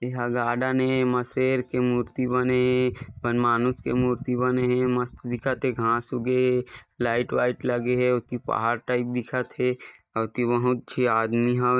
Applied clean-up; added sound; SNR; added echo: neural mask model DeepFilterNet 3.